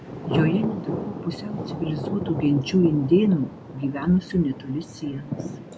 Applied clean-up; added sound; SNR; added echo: none; Thunder; 7 dB; none.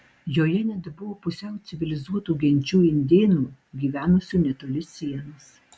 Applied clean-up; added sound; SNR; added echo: none; none; none; none.